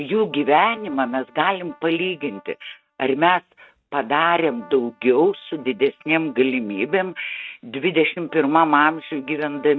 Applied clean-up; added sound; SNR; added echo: neural mask model RNNoise.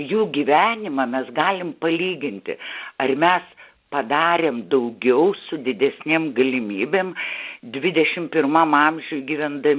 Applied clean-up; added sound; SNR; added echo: none; none; none; none.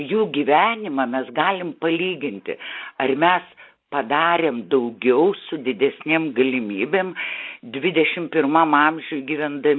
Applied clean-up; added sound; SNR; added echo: neural mask model Resemble Enhance denoiser.